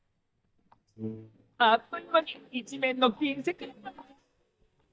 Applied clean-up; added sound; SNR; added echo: neural mask model DeepFilterNet 3.